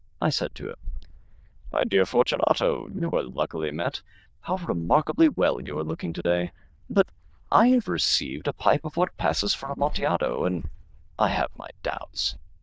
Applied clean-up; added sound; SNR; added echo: neural diffusion model UNIVERSE++.